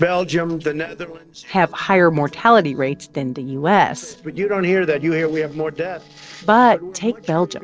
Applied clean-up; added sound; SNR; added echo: neural separator model SepFormer DNS4.